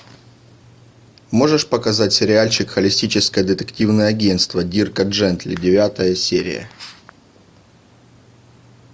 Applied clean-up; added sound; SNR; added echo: none; none; none; none.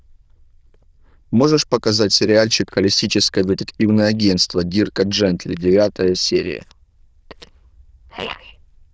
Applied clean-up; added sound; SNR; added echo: neural diffusion model UNIVERSE++.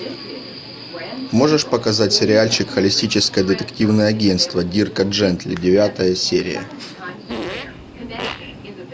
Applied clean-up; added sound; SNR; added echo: none; Fart + Subway, metro, underground; 13 dB; none.